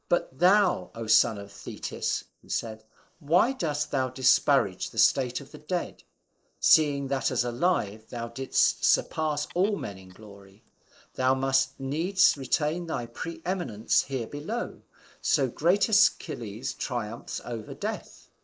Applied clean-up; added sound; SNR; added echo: neural mask model Resemble Enhance denoiser.